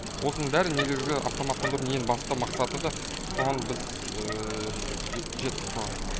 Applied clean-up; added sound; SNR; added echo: none; Bicycle; 5 dB; none.